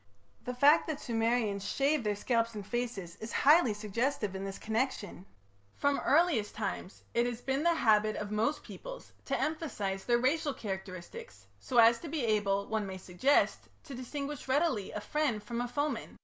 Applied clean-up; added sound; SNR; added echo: none; none; none; none.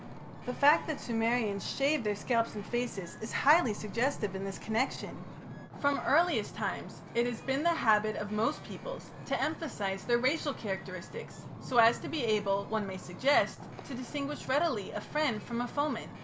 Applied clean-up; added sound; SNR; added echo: none; Wind / Ocean; 13 dB; none.